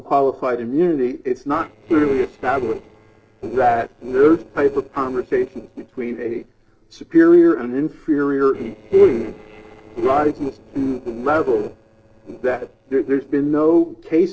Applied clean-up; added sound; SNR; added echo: neural separator model SepFormer DNS4.